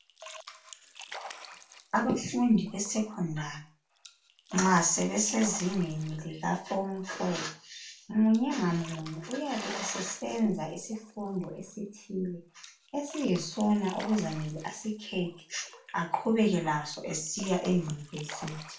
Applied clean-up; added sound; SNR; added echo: none; Splash, splatter; 18 dB; reverberation time 0.3 s.